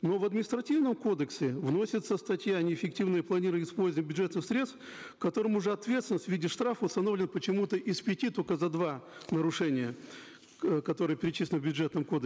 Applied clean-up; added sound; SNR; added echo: none; none; none; none.